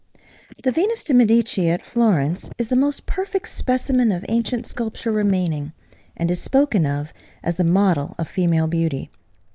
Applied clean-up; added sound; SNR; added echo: neural mask model Resemble Enhance denoiser.